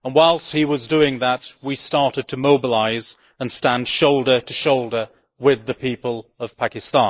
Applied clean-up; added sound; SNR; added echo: neural mask model Resemble Enhance denoiser.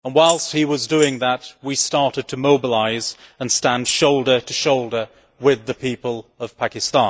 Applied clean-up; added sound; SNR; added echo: neural mask model DeepFilterNet 3.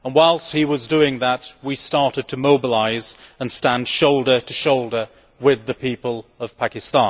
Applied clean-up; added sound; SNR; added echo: none; none; none; none.